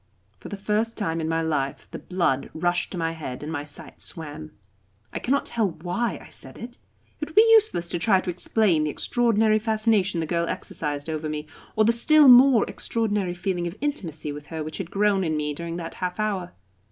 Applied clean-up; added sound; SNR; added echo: none; none; none; none.